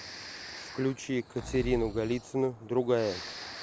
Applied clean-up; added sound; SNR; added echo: none; Breathing; 12 dB; none.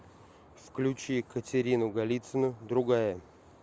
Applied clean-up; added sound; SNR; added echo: none; none; none; none.